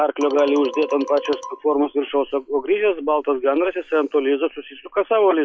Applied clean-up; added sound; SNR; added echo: classical method log-MMSE.